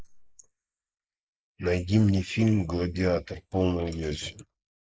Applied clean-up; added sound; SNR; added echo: neural mask model Resemble Enhance denoiser.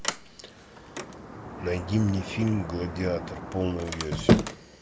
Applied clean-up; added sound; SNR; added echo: none; Sliding door; 0 dB; none.